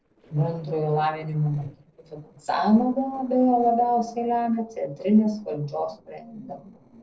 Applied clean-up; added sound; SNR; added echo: neural separator model SepFormer DNS4.